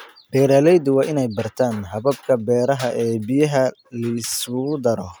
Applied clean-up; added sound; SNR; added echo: none; none; none; none.